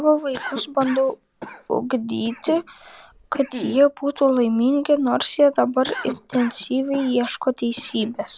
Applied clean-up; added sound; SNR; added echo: none; Cough; 16 dB; none.